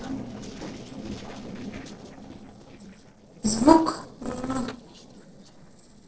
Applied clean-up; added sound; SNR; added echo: neural separator model SepFormer DNS4.